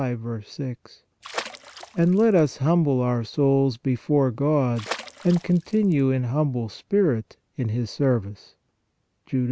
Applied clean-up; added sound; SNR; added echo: none; Water / Splash, splatter; 14 dB; none.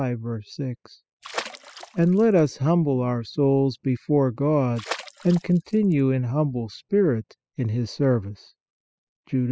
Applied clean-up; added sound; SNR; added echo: classical method spectral subtraction.